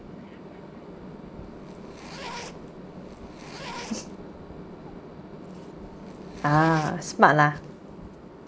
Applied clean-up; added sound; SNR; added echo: none; Zipper (clothing); 14 dB; none.